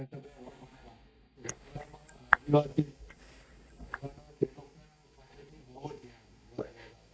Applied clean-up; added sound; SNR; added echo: neural mask model DeepFilterNet 3.